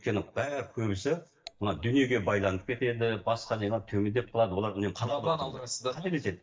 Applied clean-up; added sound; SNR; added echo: neural mask model DeepFilterNet 3.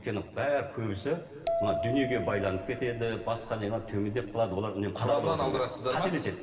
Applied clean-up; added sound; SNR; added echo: none; Bell; 6 dB; reverberation time 2.3 s.